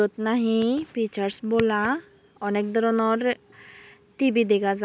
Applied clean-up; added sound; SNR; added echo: none; none; none; none.